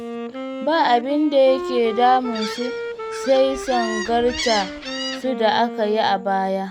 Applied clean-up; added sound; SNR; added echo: none; Gull, seagull + Wind instrument, woodwind instrument; 9 dB; none.